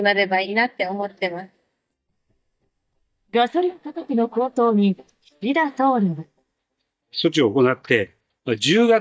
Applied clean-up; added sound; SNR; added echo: neural mask model DeepFilterNet 3.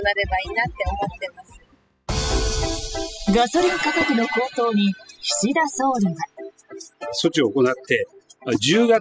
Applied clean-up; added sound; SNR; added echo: classical method spectral subtraction.